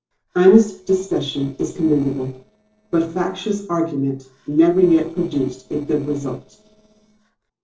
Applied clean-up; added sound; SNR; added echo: neural separator model SepFormer DNS4.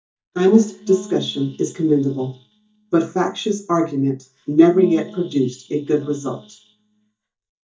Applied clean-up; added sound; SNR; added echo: neural mask model DeepFilterNet 3.